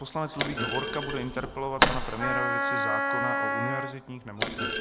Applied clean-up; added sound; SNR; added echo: none; Thump, thud + Wind instrument, woodwind instrument; -5 dB; none.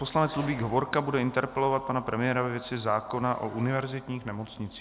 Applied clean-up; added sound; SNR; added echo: none; none; none; none.